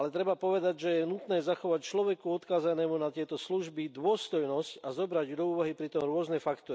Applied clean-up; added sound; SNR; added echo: none; none; none; none.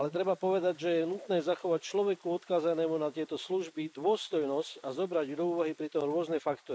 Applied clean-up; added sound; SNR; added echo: neural mask model Resemble Enhance denoiser.